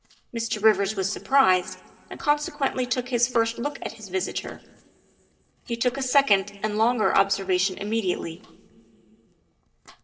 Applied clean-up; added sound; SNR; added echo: neural separator model SepFormer DNS4.